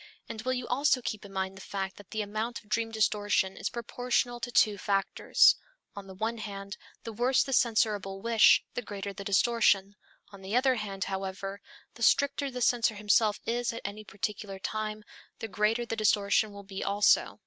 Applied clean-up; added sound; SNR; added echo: none; none; none; none.